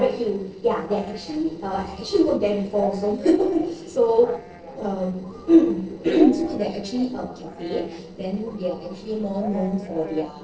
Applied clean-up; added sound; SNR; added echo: neural separator model SepFormer DNS4.